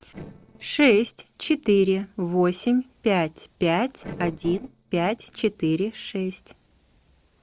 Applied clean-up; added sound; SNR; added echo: neural separator model SepFormer DNS4.